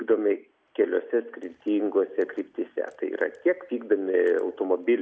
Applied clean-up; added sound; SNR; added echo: none; none; none; none.